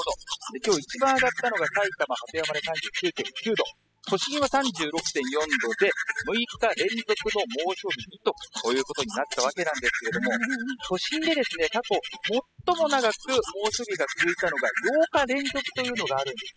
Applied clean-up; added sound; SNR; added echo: classical method spectral subtraction.